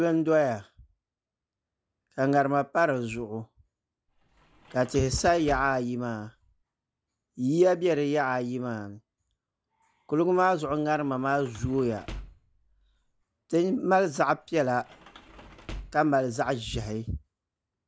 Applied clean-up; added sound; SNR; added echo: none; Sliding door / Slam; 18 dB; none.